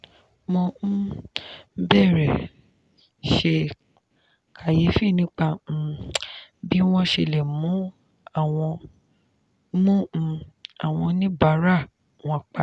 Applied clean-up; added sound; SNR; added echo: none; none; none; none.